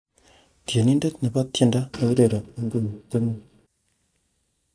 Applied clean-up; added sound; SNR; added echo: neural mask model DeepFilterNet 3.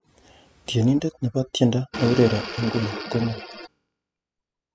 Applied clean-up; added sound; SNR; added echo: classical method spectral subtraction.